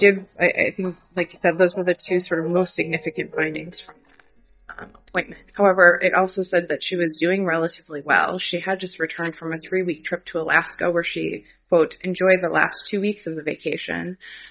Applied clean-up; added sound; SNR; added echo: neural mask model DeepFilterNet 3.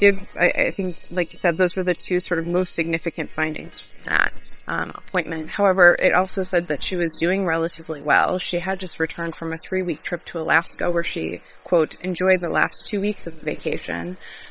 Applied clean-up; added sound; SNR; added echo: neural separator model SepFormer WHAM!.